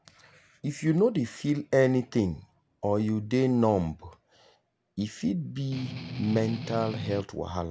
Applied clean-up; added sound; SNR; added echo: none; Strum; 8 dB; none.